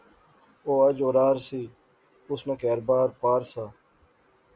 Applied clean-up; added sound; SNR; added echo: none; none; none; none.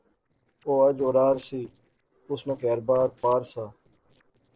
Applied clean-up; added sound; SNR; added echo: neural separator model SepFormer DNS4.